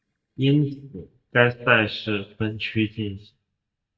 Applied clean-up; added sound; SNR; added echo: neural mask model DeepFilterNet 3.